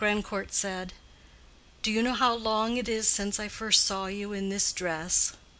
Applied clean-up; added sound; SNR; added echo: none; none; none; none.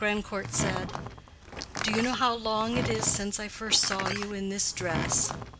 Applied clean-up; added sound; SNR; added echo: none; Door; 5 dB; none.